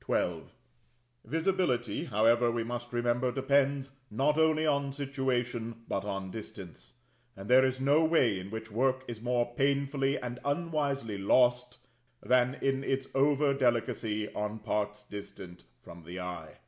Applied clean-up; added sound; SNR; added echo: none; none; none; none.